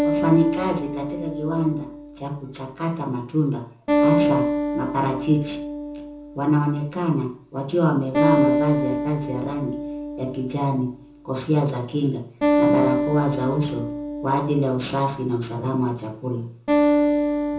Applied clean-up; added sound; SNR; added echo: none; Acoustic guitar; 0 dB; reverberation time 0.5 s.